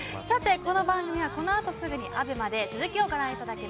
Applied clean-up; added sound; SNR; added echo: none; Wind instrument, woodwind instrument; 14 dB; none.